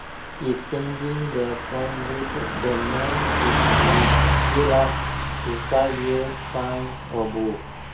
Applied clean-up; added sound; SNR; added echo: none; Car passing by / Truck; -2 dB; reverberation time 0.5 s.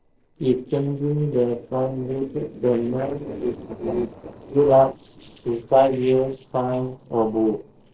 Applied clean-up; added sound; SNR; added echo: neural separator model SepFormer DNS4.